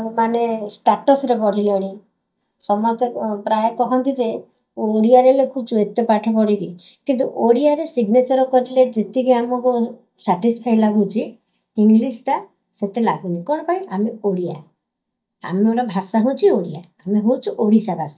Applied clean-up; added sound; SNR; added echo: neural mask model DeepFilterNet 3.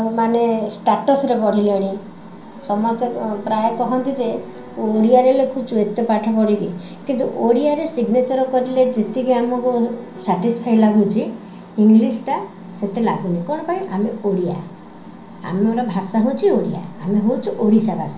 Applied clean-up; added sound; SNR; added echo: none; Piano; 19 dB; reverberation time 0.6 s.